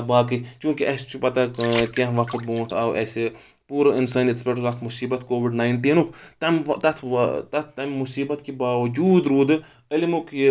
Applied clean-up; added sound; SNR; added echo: none; Water; 17 dB; none.